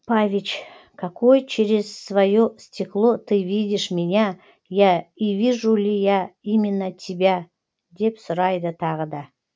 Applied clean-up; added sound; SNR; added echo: none; none; none; none.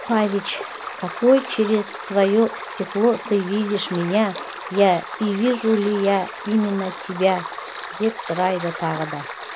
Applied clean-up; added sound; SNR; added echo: none; Stream; 10 dB; none.